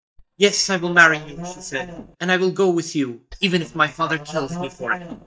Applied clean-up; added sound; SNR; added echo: neural mask model DeepFilterNet 3.